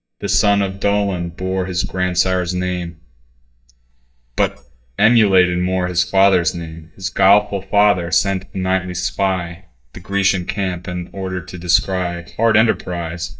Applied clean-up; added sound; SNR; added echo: neural mask model DeepFilterNet 3.